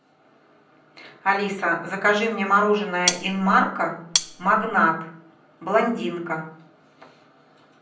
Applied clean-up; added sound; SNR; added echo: none; Cutlery, silverware; 3 dB; reverberation time 0.6 s.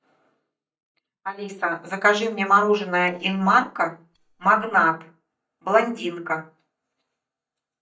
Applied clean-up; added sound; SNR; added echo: neural mask model DeepFilterNet 3.